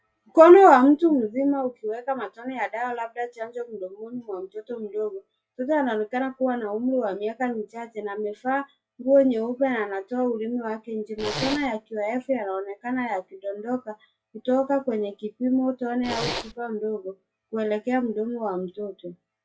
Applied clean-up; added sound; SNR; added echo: classical method log-MMSE.